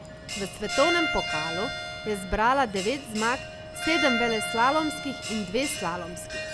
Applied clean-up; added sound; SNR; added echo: none; Bell + Bowed string instrument; 4 dB; none.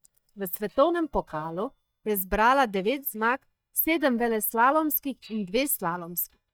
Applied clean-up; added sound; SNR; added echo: neural mask model DeepFilterNet 3.